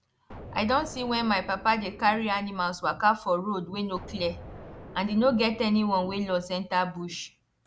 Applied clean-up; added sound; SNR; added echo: none; Explosion; 17 dB; none.